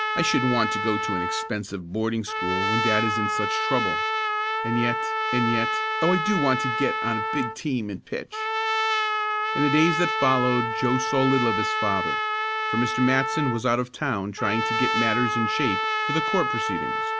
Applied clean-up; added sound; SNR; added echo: none; Trumpet; 0 dB; none.